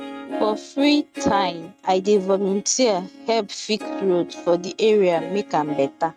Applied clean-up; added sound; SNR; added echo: neural mask model RNNoise.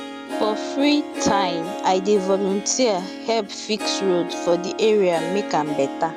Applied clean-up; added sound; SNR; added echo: none; Harp; 7 dB; none.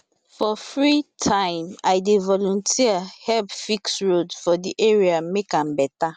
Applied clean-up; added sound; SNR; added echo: none; none; none; none.